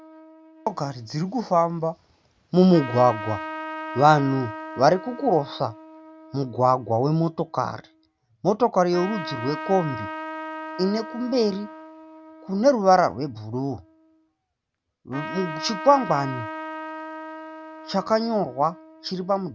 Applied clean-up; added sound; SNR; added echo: none; Trumpet; 13 dB; none.